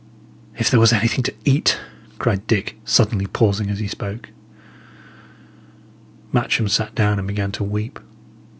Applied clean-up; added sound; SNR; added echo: none; none; none; none.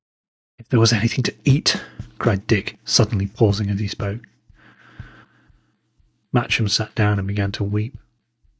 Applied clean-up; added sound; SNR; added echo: neural mask model DeepFilterNet 3.